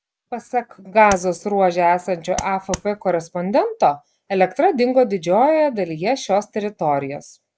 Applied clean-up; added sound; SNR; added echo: none; Tap; 12 dB; none.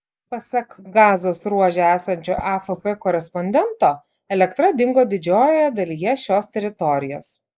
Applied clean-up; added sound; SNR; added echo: neural mask model Resemble Enhance denoiser.